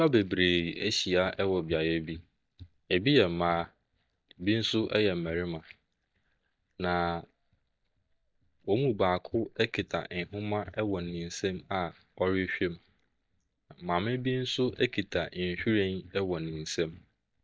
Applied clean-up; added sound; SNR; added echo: neural mask model DeepFilterNet 3.